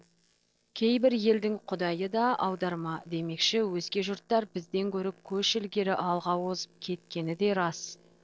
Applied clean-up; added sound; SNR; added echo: neural separator model SepFormer DNS4.